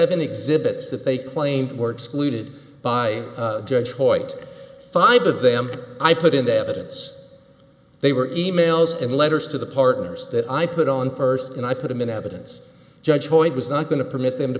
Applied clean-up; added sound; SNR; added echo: none; none; none; none.